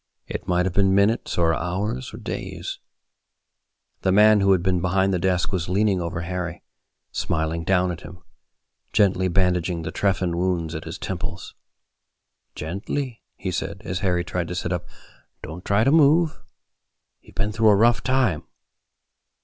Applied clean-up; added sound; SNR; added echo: none; none; none; none.